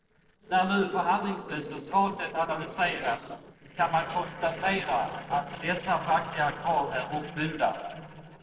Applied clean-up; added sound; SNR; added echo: neural separator model SepFormer DNS4.